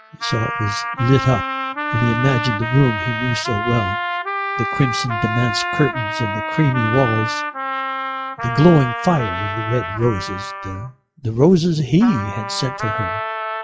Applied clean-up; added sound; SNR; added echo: classical method log-MMSE.